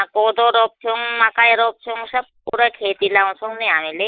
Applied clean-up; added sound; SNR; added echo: neural mask model Resemble Enhance denoiser.